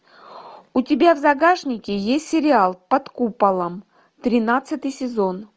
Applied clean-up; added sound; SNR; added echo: none; none; none; none.